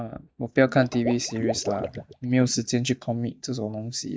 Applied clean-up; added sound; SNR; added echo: neural mask model DeepFilterNet 3.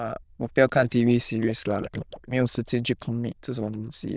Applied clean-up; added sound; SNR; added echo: neural diffusion model UNIVERSE++.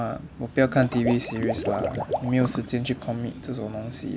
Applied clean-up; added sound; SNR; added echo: none; Water / Liquid; 7 dB; none.